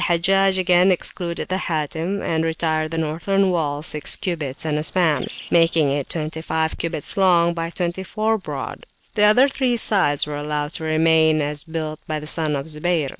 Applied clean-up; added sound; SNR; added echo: none; Bird; 20 dB; none.